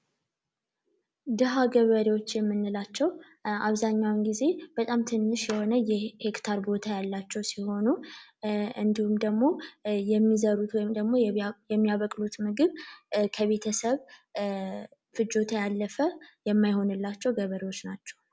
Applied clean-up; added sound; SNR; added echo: none; none; none; none.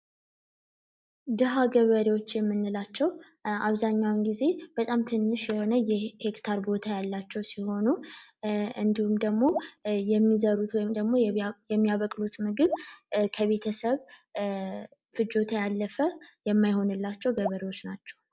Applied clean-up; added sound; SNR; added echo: neural mask model DeepFilterNet 3.